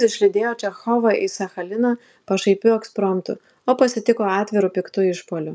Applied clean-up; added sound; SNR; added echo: none; none; none; none.